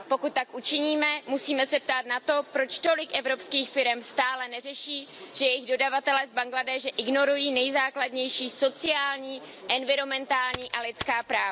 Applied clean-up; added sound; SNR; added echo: none; Coin (dropping); 11 dB; none.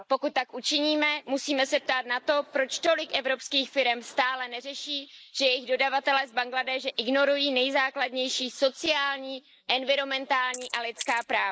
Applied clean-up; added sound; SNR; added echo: neural mask model Resemble Enhance denoiser.